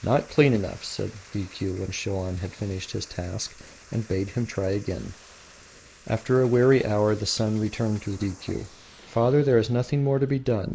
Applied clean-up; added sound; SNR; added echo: neural mask model Resemble Enhance denoiser.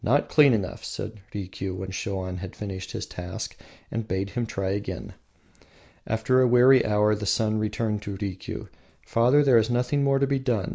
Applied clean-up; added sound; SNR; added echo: none; none; none; none.